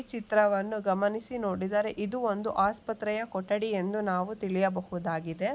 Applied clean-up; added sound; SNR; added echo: none; none; none; none.